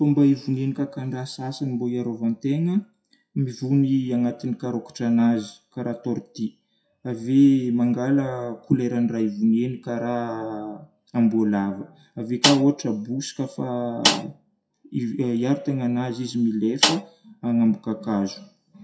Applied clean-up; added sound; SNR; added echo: classical method WPE with log-MMSE.